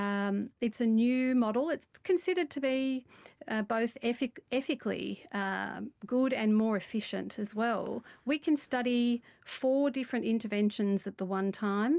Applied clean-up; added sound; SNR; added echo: none; none; none; none.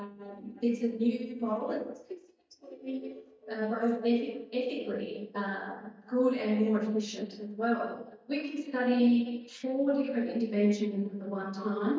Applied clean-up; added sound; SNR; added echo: neural mask model DeepFilterNet 3.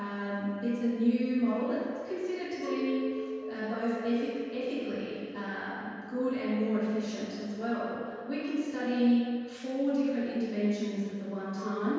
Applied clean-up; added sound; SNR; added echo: none; Chink, clink; 15 dB; reverberation time 1.9 s.